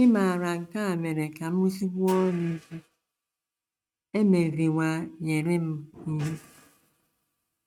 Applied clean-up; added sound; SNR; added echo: neural mask model RNNoise.